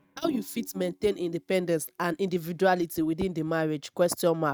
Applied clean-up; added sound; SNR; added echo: neural mask model RNNoise.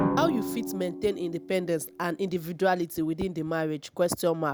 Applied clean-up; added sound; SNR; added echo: none; Drum; 7 dB; none.